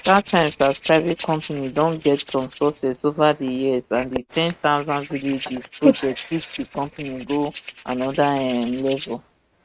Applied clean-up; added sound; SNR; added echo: neural mask model RNNoise.